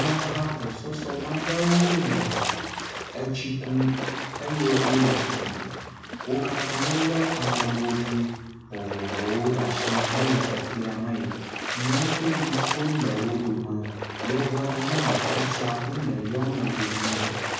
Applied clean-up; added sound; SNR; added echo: none; Splash, splatter; 3 dB; reverberation time 1.1 s.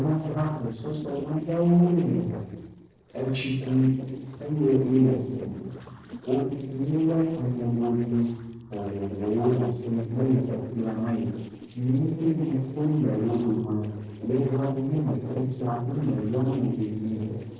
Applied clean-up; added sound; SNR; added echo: neural separator model SepFormer DNS4.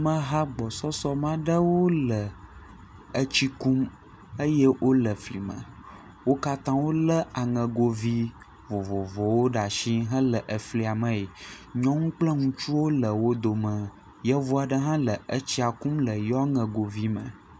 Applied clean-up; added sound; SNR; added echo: none; none; none; none.